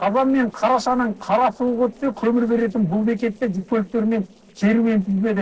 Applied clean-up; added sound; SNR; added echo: neural separator model SepFormer DNS4.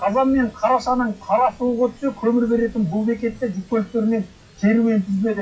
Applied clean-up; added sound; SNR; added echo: classical method WPE with log-MMSE.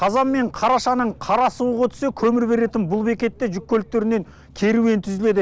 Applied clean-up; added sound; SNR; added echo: none; none; none; none.